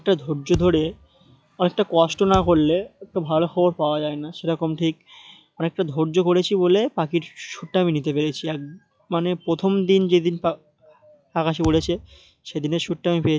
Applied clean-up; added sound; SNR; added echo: classical method log-MMSE.